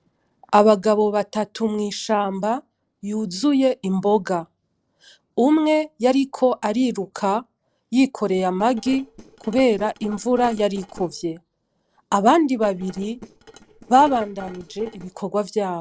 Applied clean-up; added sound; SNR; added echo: neural separator model SepFormer DNS4.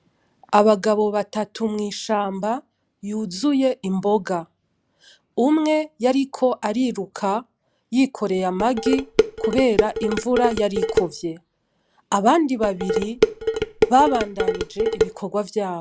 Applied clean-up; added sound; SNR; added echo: none; Dishes, pots, and pans; 1 dB; none.